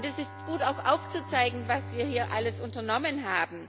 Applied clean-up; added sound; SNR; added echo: none; Bowed string instrument; 10 dB; none.